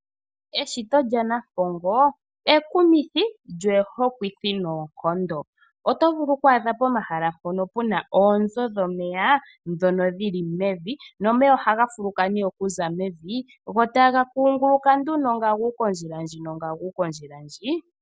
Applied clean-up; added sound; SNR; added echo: none; none; none; none.